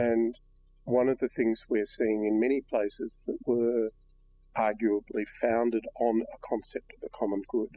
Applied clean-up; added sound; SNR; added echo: classical method spectral subtraction.